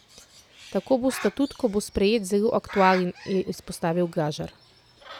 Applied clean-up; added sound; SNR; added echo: none; Bird; 17 dB; none.